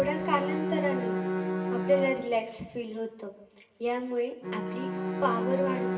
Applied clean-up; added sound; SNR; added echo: none; Bowed string instrument; 1 dB; reverberation time 0.9 s.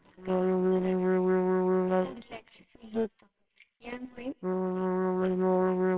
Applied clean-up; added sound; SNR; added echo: neural separator model SepFormer WHAMR!.